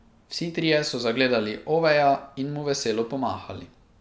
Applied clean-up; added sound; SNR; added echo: none; none; none; none.